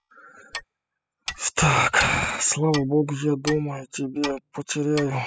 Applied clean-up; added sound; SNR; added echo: classical method spectral subtraction.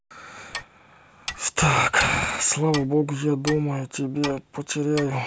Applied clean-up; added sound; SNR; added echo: none; Clock; 14 dB; none.